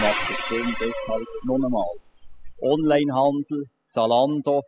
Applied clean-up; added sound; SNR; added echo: classical method spectral subtraction.